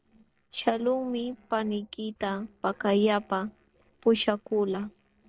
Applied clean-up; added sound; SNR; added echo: neural separator model SepFormer DNS4.